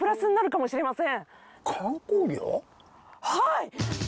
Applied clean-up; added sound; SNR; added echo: none; Brass instrument; 20 dB; none.